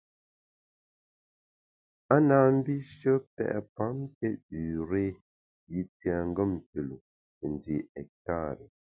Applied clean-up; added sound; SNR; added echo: none; none; none; none.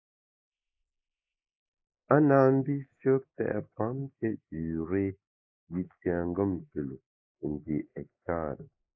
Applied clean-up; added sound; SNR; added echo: neural mask model Resemble Enhance denoiser.